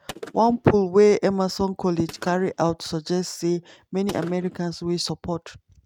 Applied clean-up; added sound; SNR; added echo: neural mask model RNNoise.